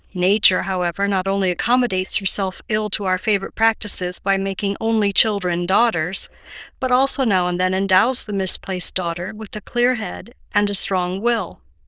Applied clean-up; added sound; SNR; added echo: neural diffusion model UNIVERSE++.